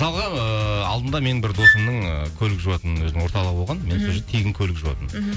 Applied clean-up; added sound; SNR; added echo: none; Wind instrument, woodwind instrument; -2 dB; none.